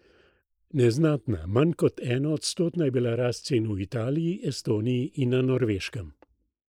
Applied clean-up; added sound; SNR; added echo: neural mask model Resemble Enhance denoiser.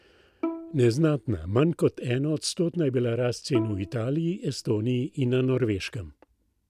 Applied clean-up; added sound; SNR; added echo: none; Bowed string instrument; 12 dB; none.